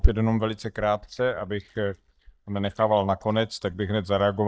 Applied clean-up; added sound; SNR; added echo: neural mask model DeepFilterNet 3.